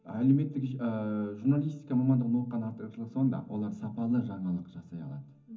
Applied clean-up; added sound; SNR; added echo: none; none; none; reverberation time 0.3 s.